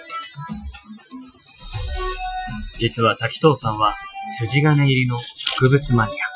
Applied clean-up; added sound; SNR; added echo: classical method Wiener filter.